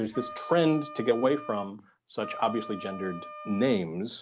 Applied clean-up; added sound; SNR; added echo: none; Wind instrument, woodwind instrument; 14 dB; none.